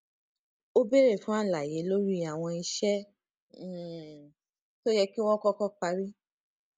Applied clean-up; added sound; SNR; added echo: none; none; none; none.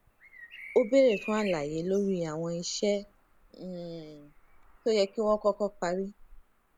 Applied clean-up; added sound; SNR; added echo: none; Bird vocalization, bird call, bird song; 19 dB; none.